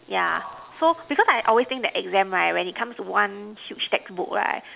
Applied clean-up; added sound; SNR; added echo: none; none; none; none.